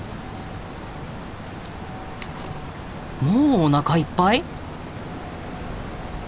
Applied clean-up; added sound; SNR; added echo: none; none; none; none.